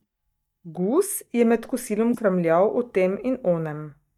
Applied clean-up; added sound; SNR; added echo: neural mask model DeepFilterNet 3.